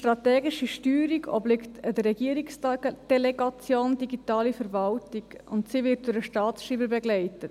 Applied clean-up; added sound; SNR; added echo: none; none; none; none.